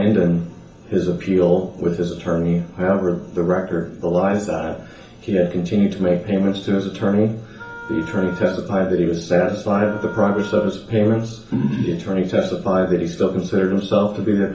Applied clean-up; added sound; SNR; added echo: none; Wind instrument, woodwind instrument; 17 dB; reverberation time 0.7 s.